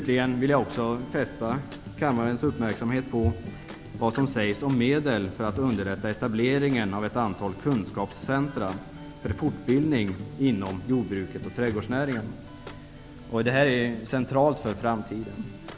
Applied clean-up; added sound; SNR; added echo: none; Acoustic guitar; 15 dB; none.